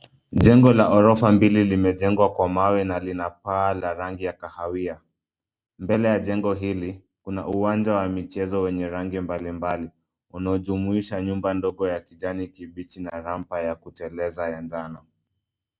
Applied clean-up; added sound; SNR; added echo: none; none; none; none.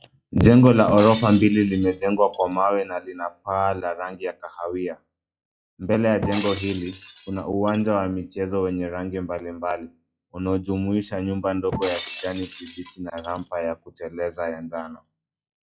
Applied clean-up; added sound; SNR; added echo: classical method log-MMSE.